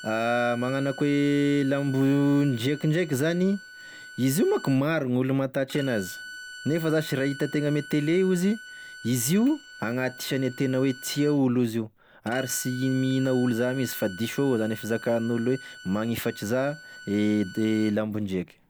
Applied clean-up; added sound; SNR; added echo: none; Bowed string instrument; 18 dB; none.